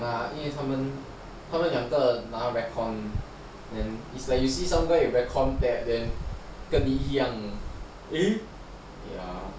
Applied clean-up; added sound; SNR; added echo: none; none; none; none.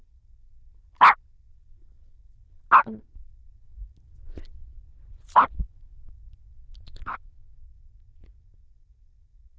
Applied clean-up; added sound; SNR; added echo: neural diffusion model UNIVERSE++.